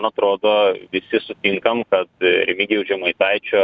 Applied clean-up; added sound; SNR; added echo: none; none; none; none.